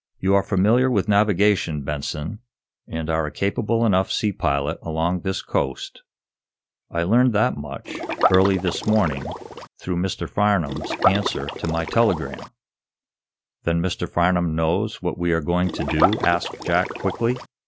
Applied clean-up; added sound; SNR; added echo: none; Liquid; 4 dB; none.